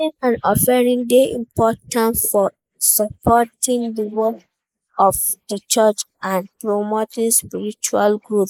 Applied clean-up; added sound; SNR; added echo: neural mask model Resemble Enhance denoiser.